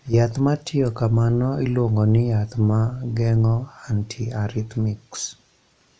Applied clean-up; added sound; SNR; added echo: none; none; none; none.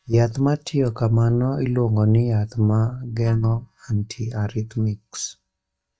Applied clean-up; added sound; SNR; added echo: neural mask model DeepFilterNet 3.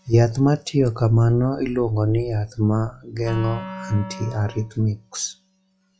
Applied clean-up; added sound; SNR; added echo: classical method log-MMSE.